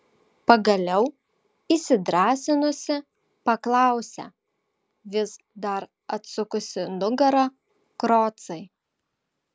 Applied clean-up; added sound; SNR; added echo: none; none; none; none.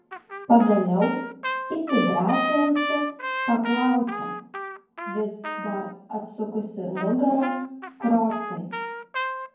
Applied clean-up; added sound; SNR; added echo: none; Trumpet; 7 dB; reverberation time 0.9 s.